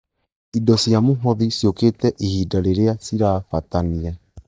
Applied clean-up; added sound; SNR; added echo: neural mask model DeepFilterNet 3.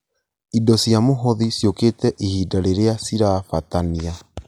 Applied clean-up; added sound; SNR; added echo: none; none; none; none.